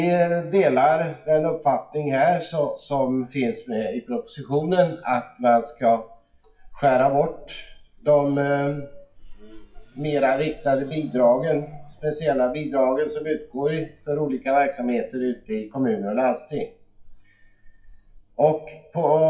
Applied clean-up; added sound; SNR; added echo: classical method WPE with log-MMSE.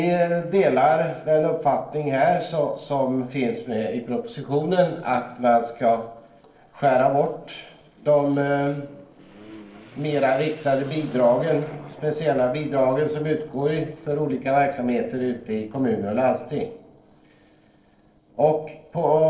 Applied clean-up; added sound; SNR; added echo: neural separator model SepFormer DNS4.